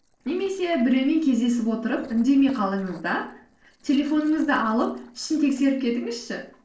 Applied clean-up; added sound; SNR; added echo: neural separator model SepFormer DNS4.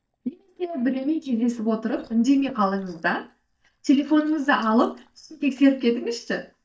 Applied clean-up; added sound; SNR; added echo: neural mask model DeepFilterNet 3.